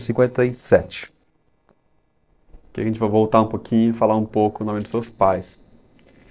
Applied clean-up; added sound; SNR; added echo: neural separator model SepFormer DNS4.